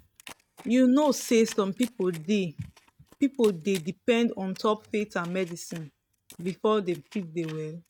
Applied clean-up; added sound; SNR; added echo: neural mask model RNNoise.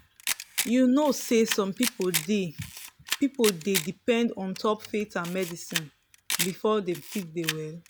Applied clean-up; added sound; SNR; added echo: none; Camera; 7 dB; none.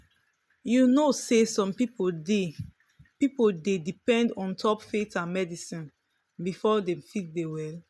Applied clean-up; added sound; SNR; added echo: none; none; none; none.